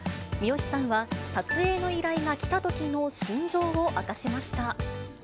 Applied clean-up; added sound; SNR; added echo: none; Marimba, xylophone; 13 dB; none.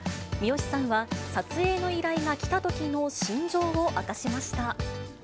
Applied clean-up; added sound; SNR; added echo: none; none; none; none.